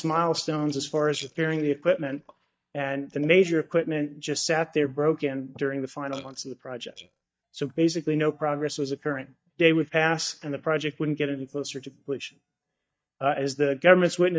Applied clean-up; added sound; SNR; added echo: neural mask model DeepFilterNet 3.